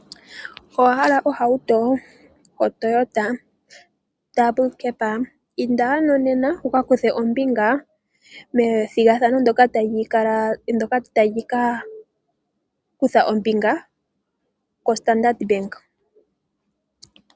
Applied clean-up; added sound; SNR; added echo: none; none; none; none.